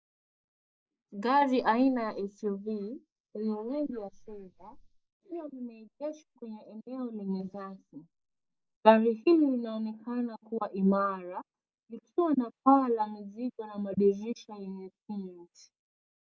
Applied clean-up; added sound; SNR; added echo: neural mask model Resemble Enhance denoiser.